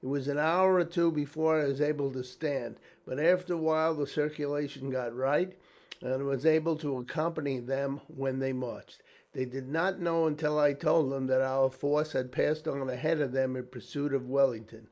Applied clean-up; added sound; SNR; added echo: neural mask model Resemble Enhance denoiser.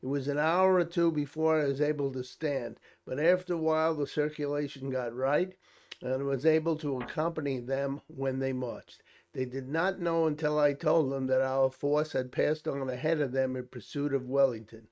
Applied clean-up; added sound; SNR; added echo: neural mask model RNNoise.